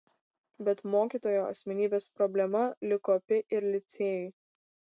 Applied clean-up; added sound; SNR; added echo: none; none; none; none.